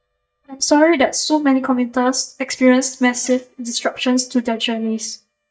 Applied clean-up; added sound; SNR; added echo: neural mask model DeepFilterNet 3.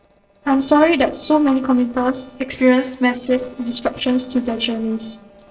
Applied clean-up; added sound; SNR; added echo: neural separator model SepFormer DNS4.